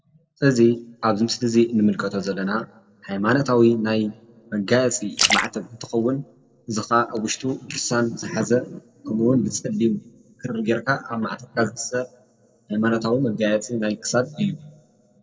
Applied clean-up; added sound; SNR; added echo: neural separator model SepFormer DNS4.